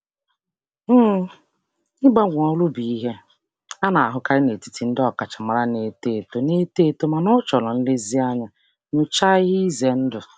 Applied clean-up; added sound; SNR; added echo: none; none; none; none.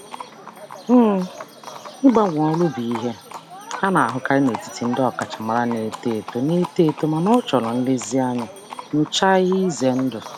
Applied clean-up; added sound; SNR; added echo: none; Livestock, farm animals, working animals; 14 dB; none.